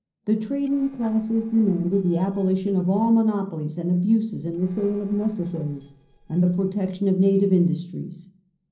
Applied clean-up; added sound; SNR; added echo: neural separator model SepFormer DNS4.